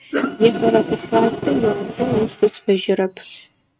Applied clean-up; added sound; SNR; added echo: neural mask model RNNoise.